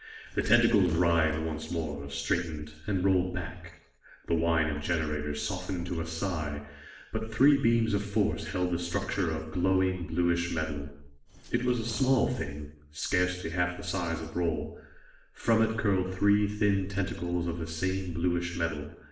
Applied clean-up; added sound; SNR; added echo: neural separator model SepFormer DNS4.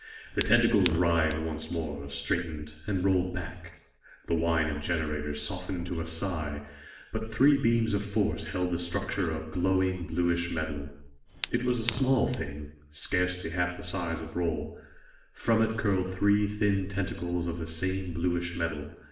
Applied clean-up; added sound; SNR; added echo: none; Fire; 8 dB; reverberation time 0.8 s.